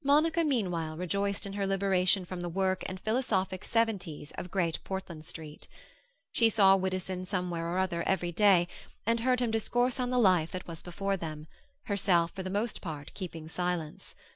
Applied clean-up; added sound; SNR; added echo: none; none; none; none.